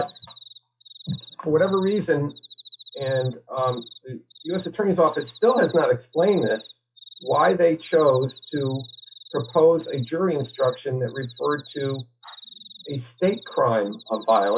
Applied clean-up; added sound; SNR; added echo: classical method log-MMSE.